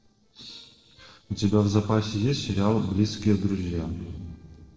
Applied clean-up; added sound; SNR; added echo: neural separator model SepFormer DNS4.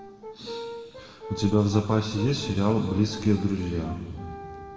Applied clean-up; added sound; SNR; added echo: none; Brass instrument; 14 dB; reverberation time 2.0 s.